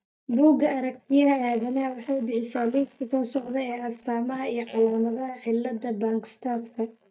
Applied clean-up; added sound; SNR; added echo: neural mask model DeepFilterNet 3.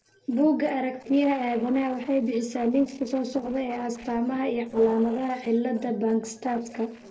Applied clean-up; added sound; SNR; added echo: neural separator model SepFormer DNS4.